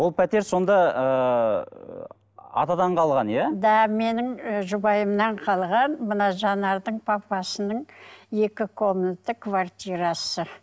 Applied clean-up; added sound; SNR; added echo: none; none; none; none.